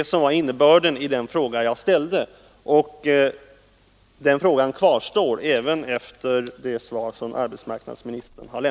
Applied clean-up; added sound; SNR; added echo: none; none; none; none.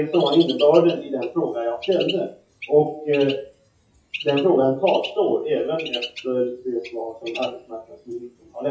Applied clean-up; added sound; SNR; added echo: classical method WPE with log-MMSE.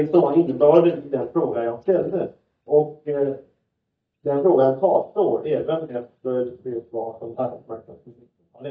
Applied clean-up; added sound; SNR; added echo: neural mask model DeepFilterNet 3.